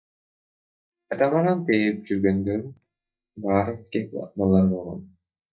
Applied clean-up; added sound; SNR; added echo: neural mask model DeepFilterNet 3.